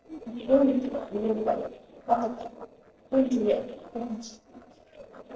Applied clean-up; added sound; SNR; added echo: neural separator model SepFormer DNS4.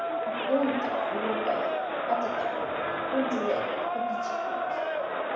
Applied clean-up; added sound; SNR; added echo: none; Crowd; -3 dB; reverberation time 0.8 s.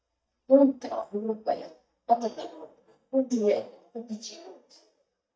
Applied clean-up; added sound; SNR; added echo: neural mask model DeepFilterNet 3.